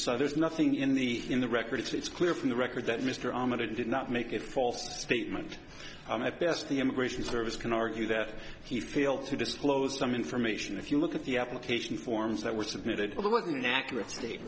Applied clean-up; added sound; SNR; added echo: none; none; none; none.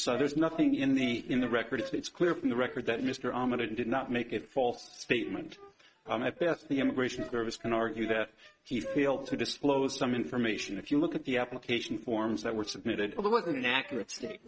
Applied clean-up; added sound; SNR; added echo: neural mask model RNNoise.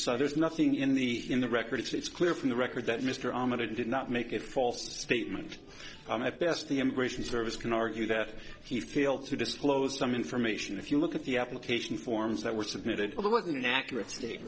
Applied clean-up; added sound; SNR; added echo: neural separator model SepFormer DNS4.